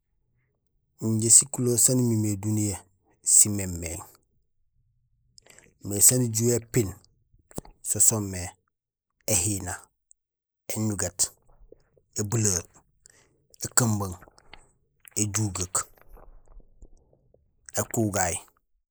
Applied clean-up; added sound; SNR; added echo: neural mask model Resemble Enhance denoiser.